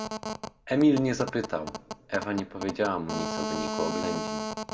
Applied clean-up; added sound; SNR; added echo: none; Telephone; 6 dB; reverberation time 0.7 s.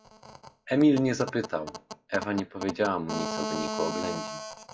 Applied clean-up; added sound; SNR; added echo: classical method WPE with log-MMSE.